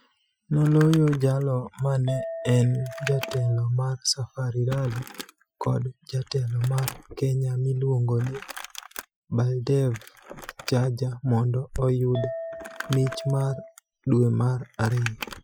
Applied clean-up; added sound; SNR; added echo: classical method Wiener filter.